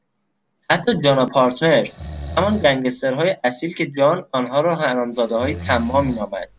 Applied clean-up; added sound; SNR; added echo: none; Breathing; 16 dB; none.